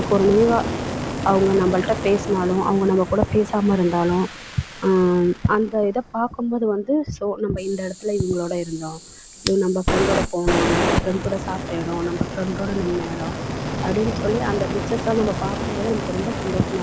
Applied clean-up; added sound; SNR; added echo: none; Fire; 6 dB; none.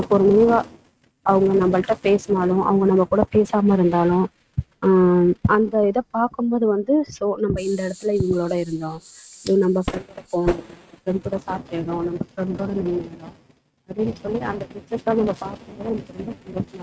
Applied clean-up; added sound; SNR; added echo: neural mask model RNNoise.